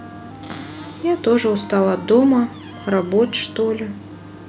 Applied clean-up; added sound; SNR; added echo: none; Cupboard open or close + Wind instrument, woodwind instrument; 20 dB; none.